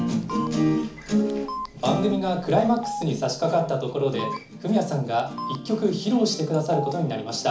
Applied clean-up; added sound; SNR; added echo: none; Telephone; 13 dB; reverberation time 0.4 s.